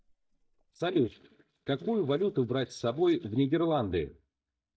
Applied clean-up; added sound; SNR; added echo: neural mask model DeepFilterNet 3.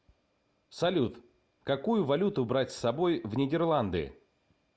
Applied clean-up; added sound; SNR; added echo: none; none; none; none.